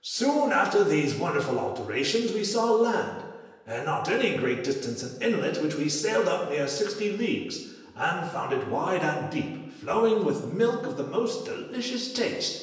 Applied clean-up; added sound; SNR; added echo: none; none; none; reverberation time 1.0 s.